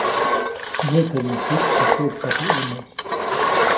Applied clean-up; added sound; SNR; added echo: none; Engine; -5 dB; reverberation time 0.5 s.